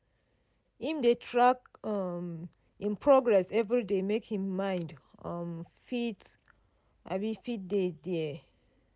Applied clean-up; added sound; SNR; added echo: none; none; none; none.